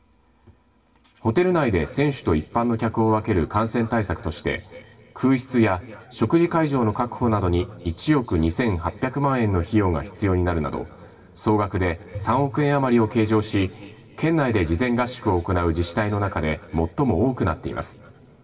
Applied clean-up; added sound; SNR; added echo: none; Bowed string instrument; 16 dB; reverberation time 2.5 s.